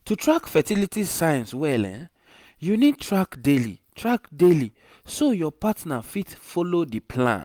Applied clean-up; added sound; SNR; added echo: none; none; none; none.